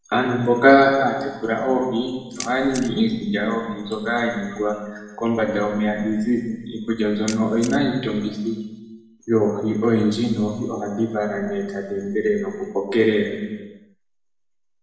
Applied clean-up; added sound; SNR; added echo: none; Camera; 18 dB; reverberation time 1.2 s.